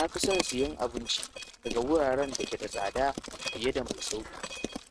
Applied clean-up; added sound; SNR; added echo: neural mask model RNNoise.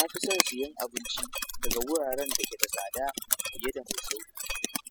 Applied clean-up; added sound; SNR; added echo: classical method spectral subtraction.